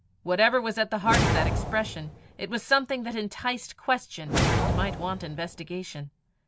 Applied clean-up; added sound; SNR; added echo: none; Whoosh, swoosh, swish; 0 dB; none.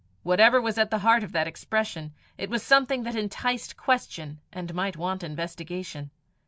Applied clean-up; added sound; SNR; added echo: none; none; none; none.